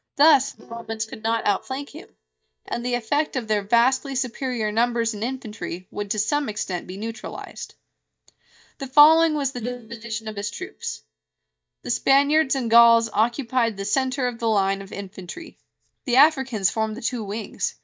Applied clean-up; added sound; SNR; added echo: neural mask model DeepFilterNet 3.